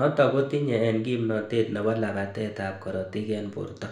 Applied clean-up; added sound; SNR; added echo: none; none; none; reverberation time 0.6 s.